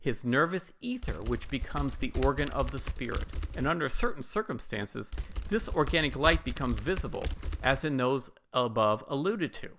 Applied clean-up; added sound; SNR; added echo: none; Typing; 4 dB; none.